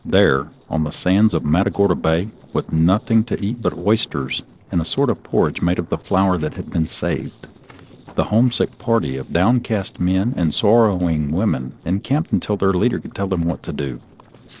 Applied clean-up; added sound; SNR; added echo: neural separator model SepFormer DNS4.